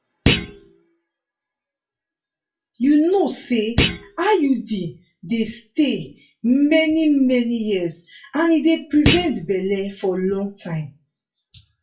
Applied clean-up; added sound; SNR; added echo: classical method WPE with log-MMSE.